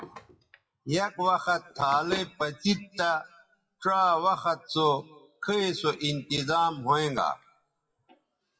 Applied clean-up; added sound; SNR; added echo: classical method WPE with log-MMSE.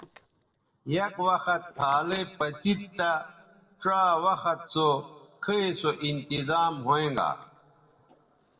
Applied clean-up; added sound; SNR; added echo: neural separator model SepFormer DNS4.